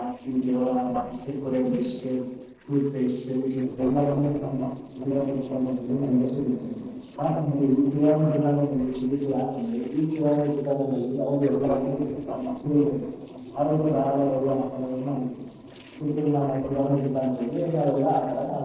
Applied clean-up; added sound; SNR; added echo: neural separator model SepFormer DNS4.